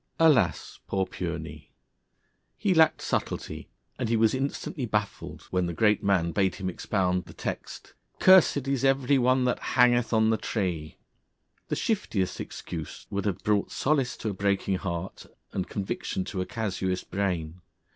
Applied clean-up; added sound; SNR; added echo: none; none; none; none.